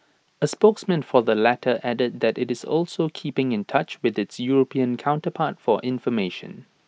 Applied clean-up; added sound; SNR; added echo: neural mask model Resemble Enhance denoiser.